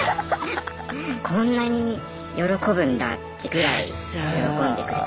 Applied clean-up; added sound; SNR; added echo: none; none; none; none.